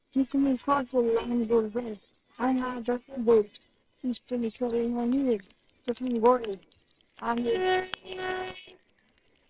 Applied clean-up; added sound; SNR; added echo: neural separator model SepFormer WHAMR!.